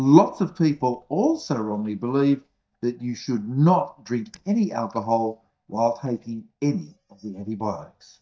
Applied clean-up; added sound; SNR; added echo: neural mask model DeepFilterNet 3.